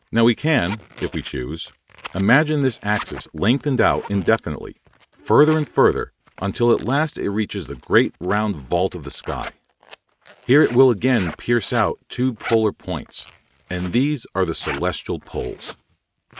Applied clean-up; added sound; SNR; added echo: neural mask model RNNoise.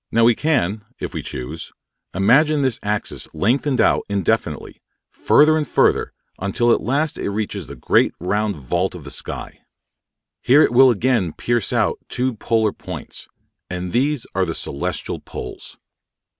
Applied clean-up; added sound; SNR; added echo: none; none; none; none.